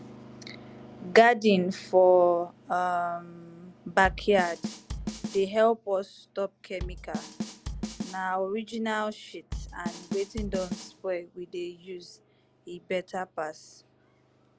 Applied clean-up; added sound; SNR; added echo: none; Drum kit; 10 dB; none.